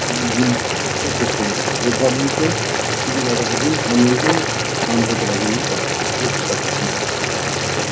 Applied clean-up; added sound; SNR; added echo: none; Boiling; -2 dB; reverberation time 1.6 s.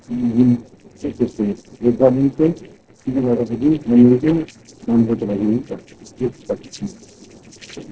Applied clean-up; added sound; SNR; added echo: neural separator model SepFormer DNS4.